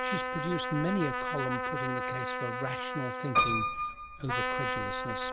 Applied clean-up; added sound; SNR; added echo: none; Trumpet + Piano; -3 dB; none.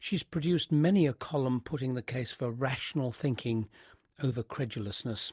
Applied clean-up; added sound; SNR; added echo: none; none; none; none.